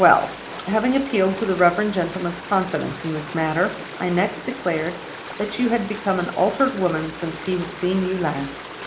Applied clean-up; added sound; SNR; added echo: none; Stream; 12 dB; reverberation time 0.4 s.